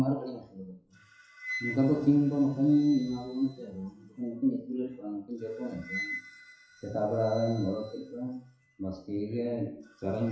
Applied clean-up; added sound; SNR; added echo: classical method WPE with log-MMSE.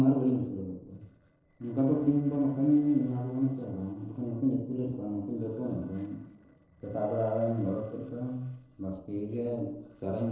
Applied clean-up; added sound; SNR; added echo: neural separator model SepFormer DNS4.